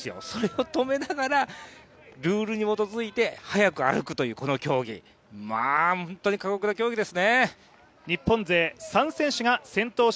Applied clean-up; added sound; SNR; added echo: none; none; none; none.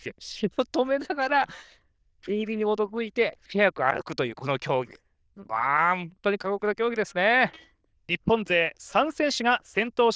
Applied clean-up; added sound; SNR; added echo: neural diffusion model UNIVERSE++.